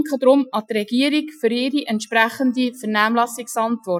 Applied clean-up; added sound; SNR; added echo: classical method Wiener filter.